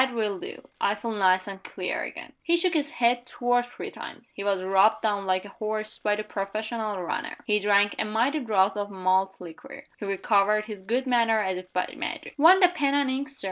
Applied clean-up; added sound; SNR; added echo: neural separator model SepFormer DNS4.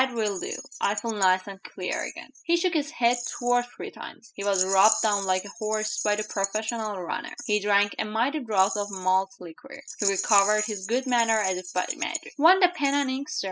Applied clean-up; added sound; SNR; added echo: classical method spectral subtraction.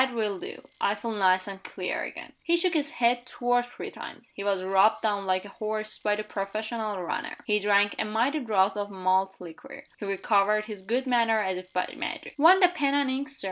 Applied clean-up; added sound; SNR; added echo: none; Rattle; 6 dB; none.